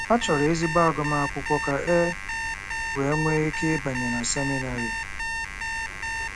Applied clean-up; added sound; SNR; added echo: none; Alarm; 4 dB; none.